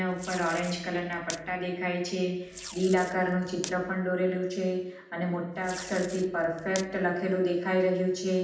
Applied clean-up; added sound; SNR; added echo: none; Packing tape, duct tape; 15 dB; reverberation time 0.8 s.